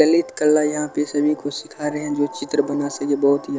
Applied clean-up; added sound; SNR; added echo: none; none; none; none.